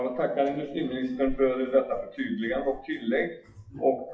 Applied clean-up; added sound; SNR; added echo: classical method WPE with log-MMSE.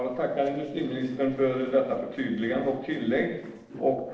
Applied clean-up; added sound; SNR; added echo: neural separator model SepFormer DNS4.